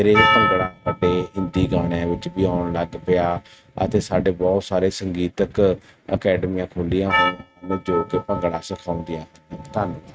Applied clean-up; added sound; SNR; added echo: neural mask model RNNoise.